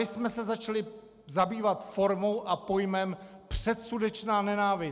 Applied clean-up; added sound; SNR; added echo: none; none; none; none.